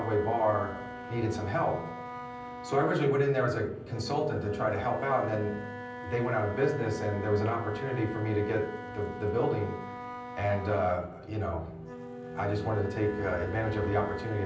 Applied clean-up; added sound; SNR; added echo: none; Wind instrument, woodwind instrument; 11 dB; reverberation time 0.6 s.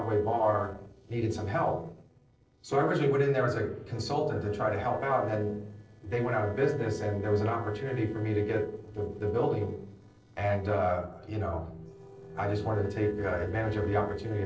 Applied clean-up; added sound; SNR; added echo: neural separator model SepFormer DNS4.